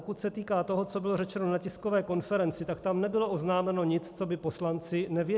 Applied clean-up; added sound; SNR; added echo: none; none; none; none.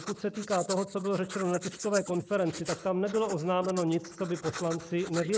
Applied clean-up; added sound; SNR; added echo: neural mask model Resemble Enhance denoiser.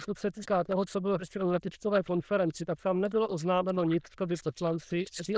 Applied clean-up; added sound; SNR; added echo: neural diffusion model UNIVERSE++.